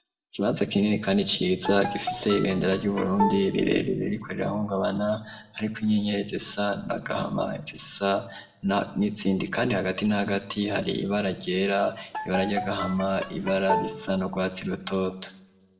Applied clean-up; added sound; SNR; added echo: none; Bowed string instrument; 6 dB; reverberation time 0.6 s.